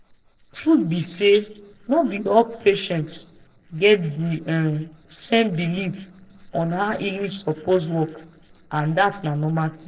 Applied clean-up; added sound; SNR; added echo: neural separator model SepFormer DNS4.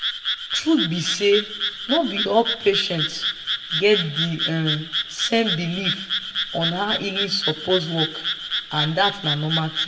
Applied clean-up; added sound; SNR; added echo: none; Frog; 3 dB; reverberation time 0.6 s.